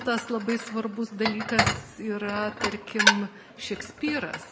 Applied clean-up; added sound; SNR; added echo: none; Dishes, pots, and pans; 0 dB; none.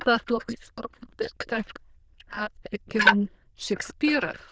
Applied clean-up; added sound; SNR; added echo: neural diffusion model UNIVERSE++.